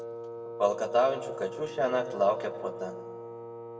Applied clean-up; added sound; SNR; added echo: none; Wind instrument, woodwind instrument; 10 dB; reverberation time 1.3 s.